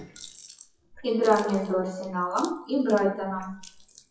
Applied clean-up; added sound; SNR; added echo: classical method WPE with log-MMSE.